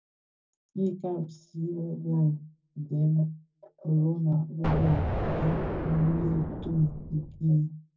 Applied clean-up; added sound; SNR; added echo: none; Explosion; 2 dB; reverberation time 0.4 s.